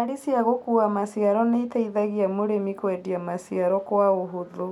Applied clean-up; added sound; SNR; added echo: none; none; none; none.